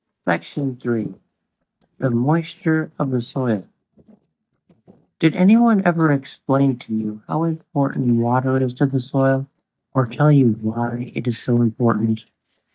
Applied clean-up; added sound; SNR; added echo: neural mask model DeepFilterNet 3.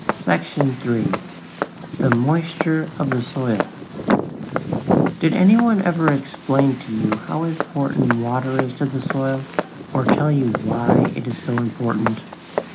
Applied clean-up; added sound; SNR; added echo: none; Walk, footsteps; 3 dB; reverberation time 0.4 s.